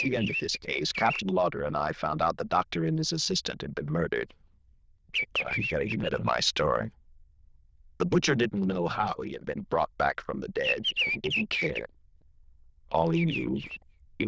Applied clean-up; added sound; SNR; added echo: neural diffusion model UNIVERSE++.